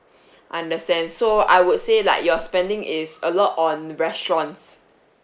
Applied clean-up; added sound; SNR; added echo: neural mask model Resemble Enhance denoiser.